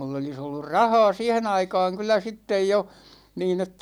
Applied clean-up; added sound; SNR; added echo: none; none; none; none.